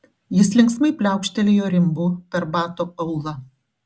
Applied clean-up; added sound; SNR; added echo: none; none; none; none.